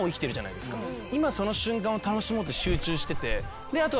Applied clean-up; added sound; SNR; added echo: none; Keys jangling; 8 dB; none.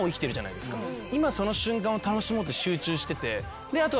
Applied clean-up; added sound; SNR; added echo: none; none; none; none.